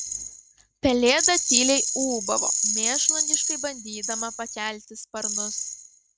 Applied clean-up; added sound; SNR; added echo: none; Rattle; -1 dB; none.